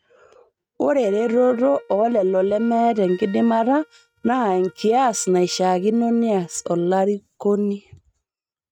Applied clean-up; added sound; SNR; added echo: neural mask model RNNoise.